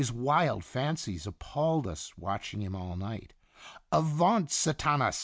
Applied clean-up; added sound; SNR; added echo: none; none; none; none.